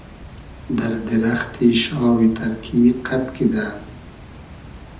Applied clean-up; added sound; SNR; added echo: none; Water; 18 dB; reverberation time 0.9 s.